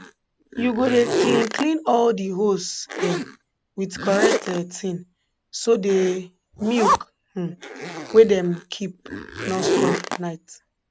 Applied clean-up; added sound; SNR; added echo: none; Zipper (clothing); 4 dB; none.